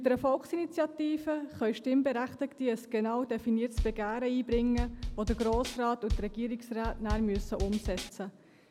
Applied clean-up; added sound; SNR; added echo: none; Bass drum / Snare drum / Drum kit; 4 dB; none.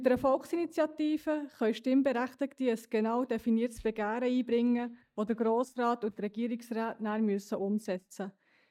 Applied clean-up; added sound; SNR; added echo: neural mask model DeepFilterNet 3.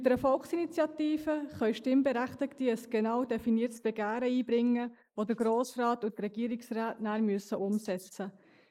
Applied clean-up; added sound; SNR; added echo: neural mask model Resemble Enhance denoiser.